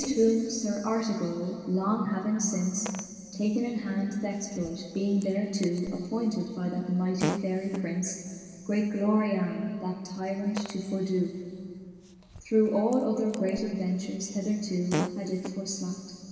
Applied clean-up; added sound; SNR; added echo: none; Fart; 13 dB; reverberation time 2.4 s.